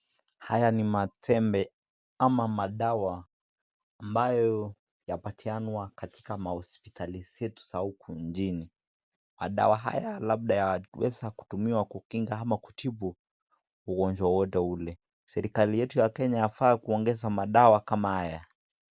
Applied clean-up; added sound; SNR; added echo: none; none; none; none.